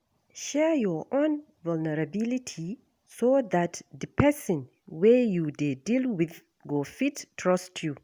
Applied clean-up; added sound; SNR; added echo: none; none; none; none.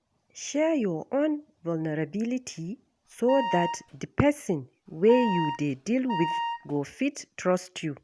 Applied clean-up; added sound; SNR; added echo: none; Wind instrument, woodwind instrument; 5 dB; none.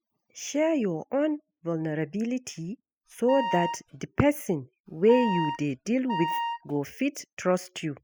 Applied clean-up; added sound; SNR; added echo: classical method spectral subtraction.